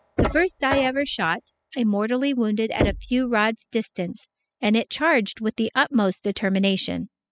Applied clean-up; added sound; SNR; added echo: classical method spectral subtraction.